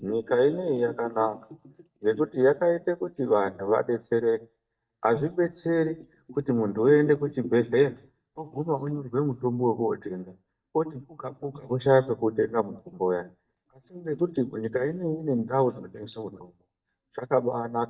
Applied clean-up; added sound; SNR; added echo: neural mask model DeepFilterNet 3.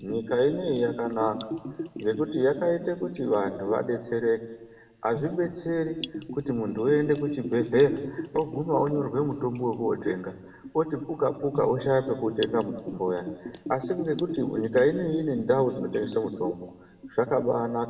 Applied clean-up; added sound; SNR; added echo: none; Bathtub (filling or washing) / Gurgling; 11 dB; reverberation time 1.3 s.